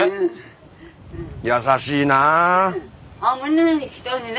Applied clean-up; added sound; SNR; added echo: none; none; none; none.